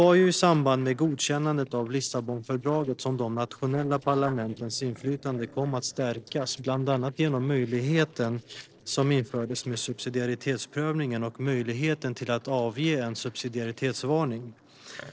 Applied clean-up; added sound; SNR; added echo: neural separator model SepFormer DNS4.